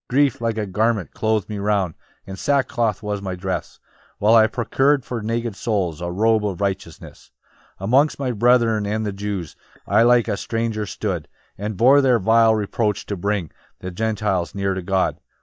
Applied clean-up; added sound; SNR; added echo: neural mask model DeepFilterNet 3.